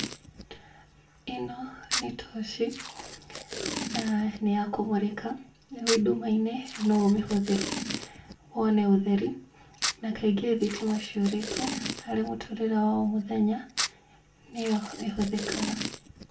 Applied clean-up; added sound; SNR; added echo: none; Packing tape, duct tape; 9 dB; reverberation time 0.3 s.